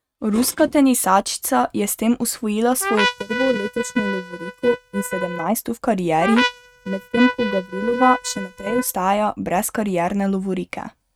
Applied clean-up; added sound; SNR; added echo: neural mask model RNNoise.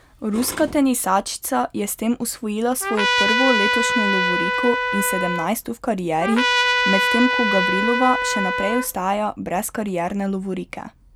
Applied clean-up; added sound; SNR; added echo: none; Trumpet; -1 dB; none.